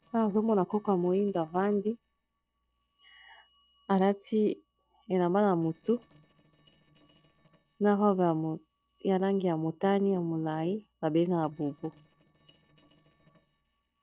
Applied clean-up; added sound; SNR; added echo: neural separator model SepFormer DNS4.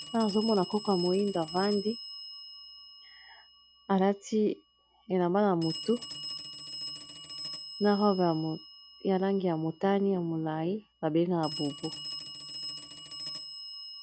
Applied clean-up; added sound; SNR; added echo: none; Telephone; 12 dB; none.